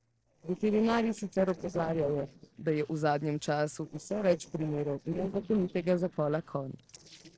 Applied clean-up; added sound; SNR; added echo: neural separator model SepFormer DNS4.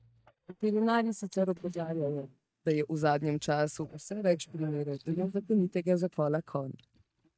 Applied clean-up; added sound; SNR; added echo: neural mask model DeepFilterNet 3.